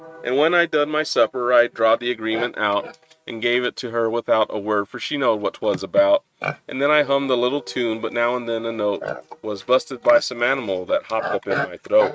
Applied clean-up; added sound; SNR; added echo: neural mask model RNNoise.